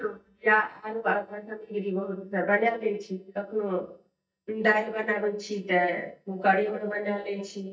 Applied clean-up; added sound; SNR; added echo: neural mask model DeepFilterNet 3.